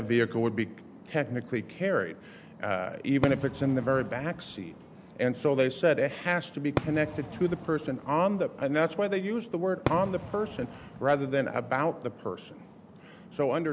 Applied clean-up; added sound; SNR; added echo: none; Fireworks; 11 dB; none.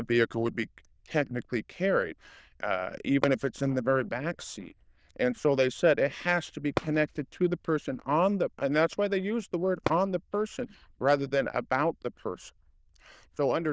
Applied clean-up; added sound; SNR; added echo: neural diffusion model UNIVERSE++.